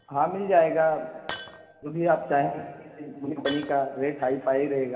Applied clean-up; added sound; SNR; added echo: none; Shatter; 19 dB; reverberation time 2.5 s.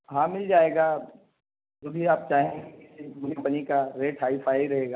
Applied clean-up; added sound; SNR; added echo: none; none; none; none.